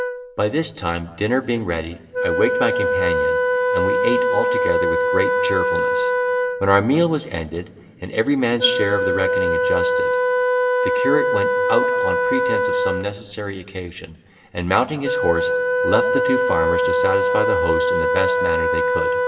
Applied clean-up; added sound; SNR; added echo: none; Wind instrument, woodwind instrument; -3 dB; reverberation time 1.6 s.